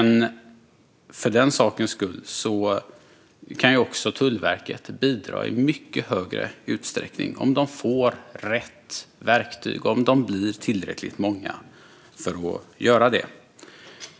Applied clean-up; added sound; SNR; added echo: none; none; none; none.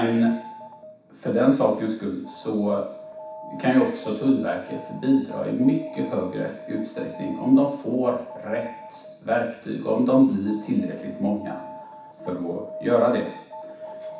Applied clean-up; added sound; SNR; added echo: none; Alarm; 16 dB; reverberation time 0.7 s.